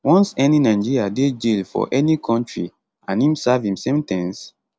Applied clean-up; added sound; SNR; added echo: none; none; none; none.